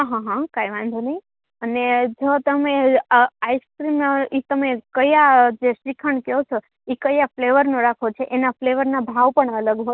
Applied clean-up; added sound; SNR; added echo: none; none; none; none.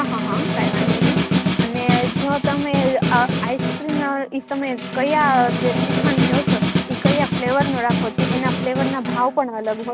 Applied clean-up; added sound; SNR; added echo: none; Snare drum; -1 dB; none.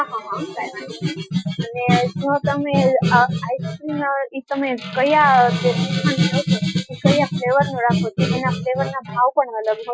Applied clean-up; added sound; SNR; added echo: classical method Wiener filter.